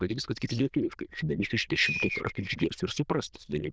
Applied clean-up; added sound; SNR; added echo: neural diffusion model UNIVERSE++.